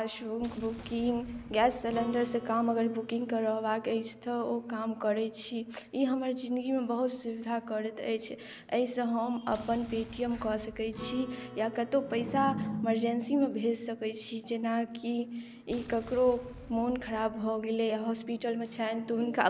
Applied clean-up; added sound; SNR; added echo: none; Explosion + Acoustic guitar; 19 dB; none.